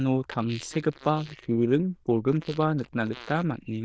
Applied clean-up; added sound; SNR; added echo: neural diffusion model UNIVERSE++.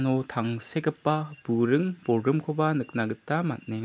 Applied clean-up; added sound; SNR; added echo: none; none; none; none.